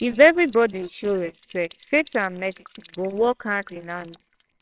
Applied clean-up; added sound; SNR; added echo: neural separator model SepFormer WHAMR!.